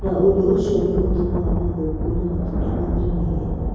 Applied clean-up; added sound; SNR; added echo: none; Thunder; 1 dB; reverberation time 1.3 s.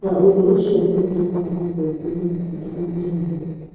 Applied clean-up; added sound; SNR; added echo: neural separator model SepFormer DNS4.